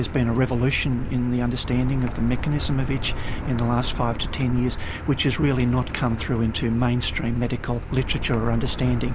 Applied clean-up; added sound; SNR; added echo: none; Car; 5 dB; none.